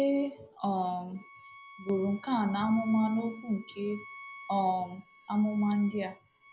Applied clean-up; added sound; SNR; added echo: none; Bowed string instrument; 20 dB; none.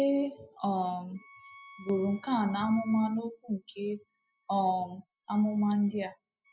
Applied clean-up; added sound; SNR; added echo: classical method spectral subtraction.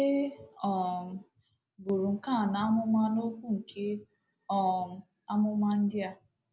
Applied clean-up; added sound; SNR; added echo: none; none; none; none.